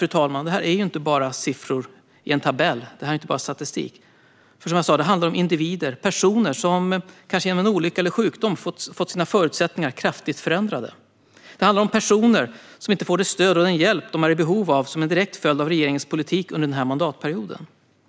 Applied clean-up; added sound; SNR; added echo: none; none; none; none.